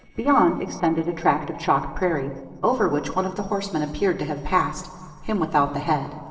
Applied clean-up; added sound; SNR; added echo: neural separator model SepFormer DNS4.